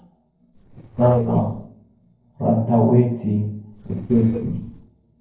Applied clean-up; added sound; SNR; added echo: neural separator model SepFormer DNS4.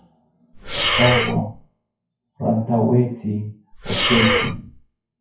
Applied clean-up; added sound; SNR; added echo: classical method WPE with log-MMSE.